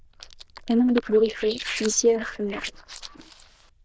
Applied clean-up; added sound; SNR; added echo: neural diffusion model UNIVERSE++.